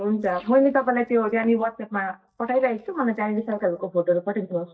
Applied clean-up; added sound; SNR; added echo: neural mask model DeepFilterNet 3.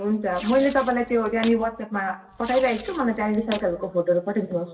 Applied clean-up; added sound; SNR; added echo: none; Packing tape, duct tape; 11 dB; reverberation time 0.7 s.